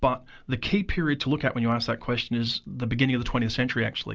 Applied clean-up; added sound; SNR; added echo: none; none; none; none.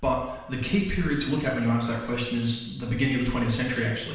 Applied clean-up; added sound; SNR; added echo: none; none; none; reverberation time 1.0 s.